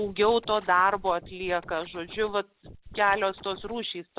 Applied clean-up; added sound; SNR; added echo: none; Scratching (performance technique); 19 dB; none.